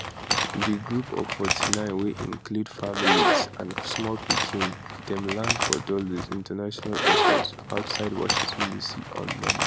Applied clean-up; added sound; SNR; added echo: none; Zipper (clothing); -3 dB; none.